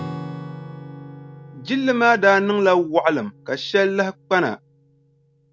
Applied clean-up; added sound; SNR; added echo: none; Acoustic guitar / Strum; 17 dB; none.